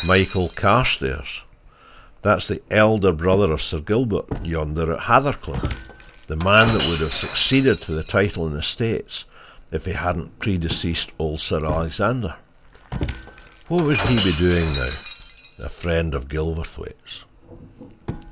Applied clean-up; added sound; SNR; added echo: none; Shatter; 12 dB; none.